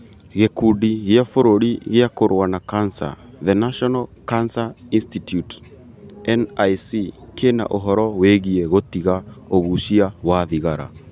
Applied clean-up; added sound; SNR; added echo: none; none; none; none.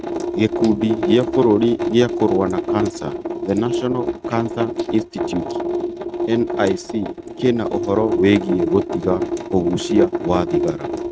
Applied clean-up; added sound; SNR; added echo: neural mask model RNNoise.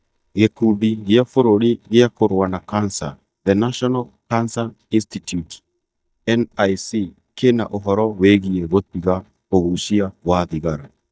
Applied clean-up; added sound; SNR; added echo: neural mask model DeepFilterNet 3.